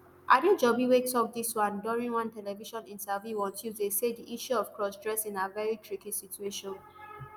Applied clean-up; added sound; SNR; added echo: none; none; none; none.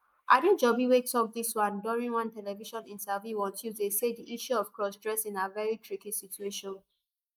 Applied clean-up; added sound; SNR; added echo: neural mask model Resemble Enhance denoiser.